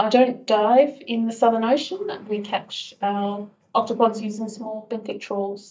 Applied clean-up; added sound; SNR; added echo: neural mask model DeepFilterNet 3.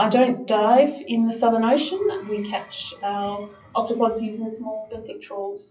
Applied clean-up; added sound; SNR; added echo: classical method WPE with log-MMSE.